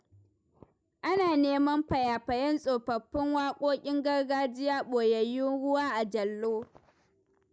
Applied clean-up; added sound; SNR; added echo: none; none; none; none.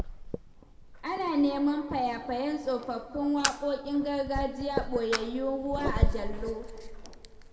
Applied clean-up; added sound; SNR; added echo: none; Fire; 3 dB; reverberation time 1.5 s.